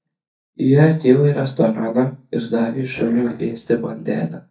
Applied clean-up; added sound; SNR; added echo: neural mask model DeepFilterNet 3.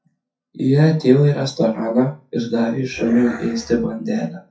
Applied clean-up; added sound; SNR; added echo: classical method WPE with log-MMSE.